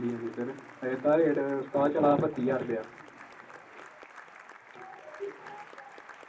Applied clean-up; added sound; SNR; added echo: none; Applause; 18 dB; reverberation time 0.4 s.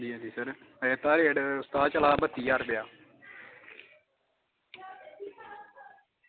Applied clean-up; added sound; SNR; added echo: none; none; none; none.